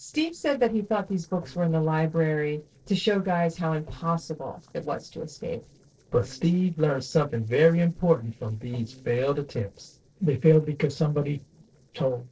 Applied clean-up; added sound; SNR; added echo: neural separator model SepFormer DNS4.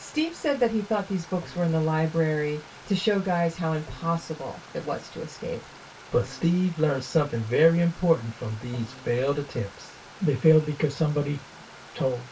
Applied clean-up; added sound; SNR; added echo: none; Stream; 20 dB; reverberation time 0.2 s.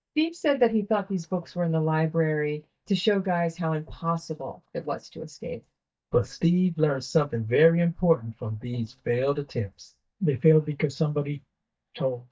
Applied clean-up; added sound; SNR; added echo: neural mask model DeepFilterNet 3.